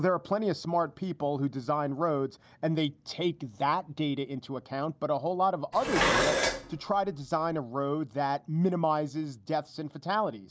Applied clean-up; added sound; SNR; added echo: none; Dishes, pots, and pans; 0 dB; none.